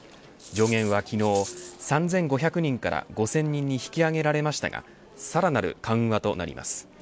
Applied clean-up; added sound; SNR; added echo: none; Rattle; 16 dB; none.